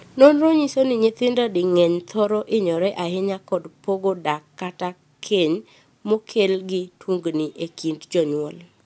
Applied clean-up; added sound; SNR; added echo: none; none; none; none.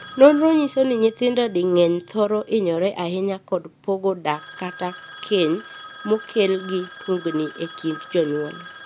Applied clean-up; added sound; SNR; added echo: none; Telephone; 15 dB; none.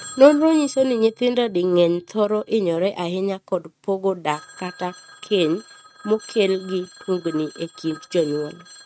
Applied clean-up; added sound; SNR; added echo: neural mask model RNNoise.